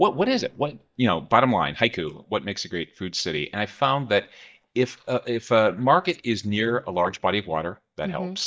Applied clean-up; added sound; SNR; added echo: neural mask model DeepFilterNet 3.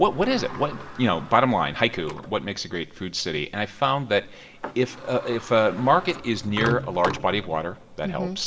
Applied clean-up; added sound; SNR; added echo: none; Sliding door; 13 dB; reverberation time 2.3 s.